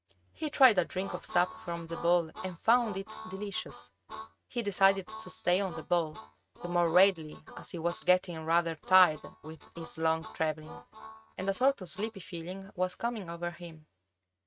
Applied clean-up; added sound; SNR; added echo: neural mask model RNNoise.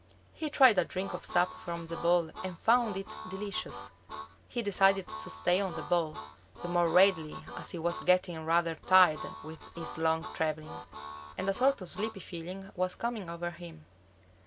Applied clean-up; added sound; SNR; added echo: none; Harmonica; 12 dB; none.